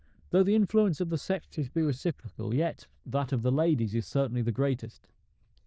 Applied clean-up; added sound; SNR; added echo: neural diffusion model UNIVERSE++.